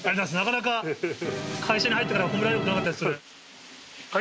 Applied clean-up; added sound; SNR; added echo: none; Musical instrument; 3 dB; none.